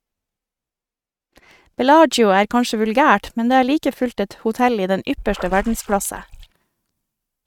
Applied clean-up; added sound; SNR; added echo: neural mask model RNNoise.